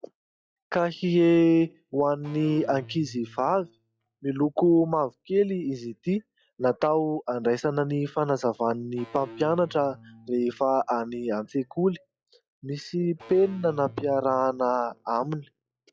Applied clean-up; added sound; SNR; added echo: classical method log-MMSE.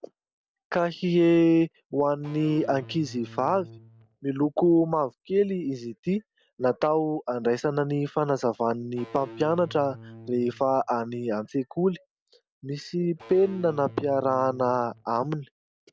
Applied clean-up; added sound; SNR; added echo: none; Electric guitar / Bass guitar; 19 dB; none.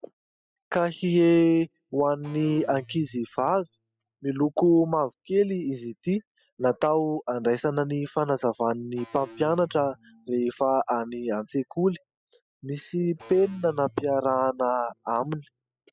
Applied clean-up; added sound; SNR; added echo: classical method spectral subtraction.